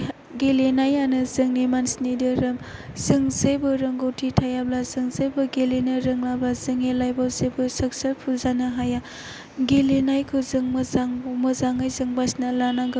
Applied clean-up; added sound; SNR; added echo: none; none; none; none.